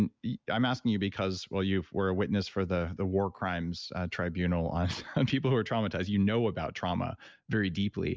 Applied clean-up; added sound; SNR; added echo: none; none; none; none.